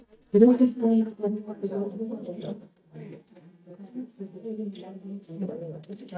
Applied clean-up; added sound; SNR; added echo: neural mask model DeepFilterNet 3.